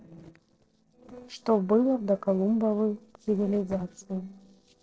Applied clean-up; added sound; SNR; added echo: neural separator model SepFormer DNS4.